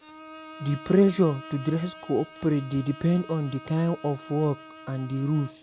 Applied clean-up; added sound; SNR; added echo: none; Bowed string instrument; 18 dB; none.